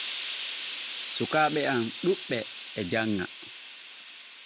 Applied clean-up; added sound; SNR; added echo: none; Hiss; 8 dB; none.